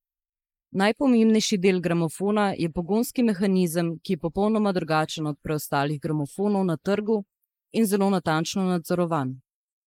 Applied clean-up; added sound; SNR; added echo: neural mask model Resemble Enhance denoiser.